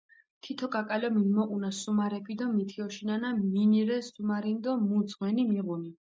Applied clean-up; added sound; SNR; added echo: none; none; none; none.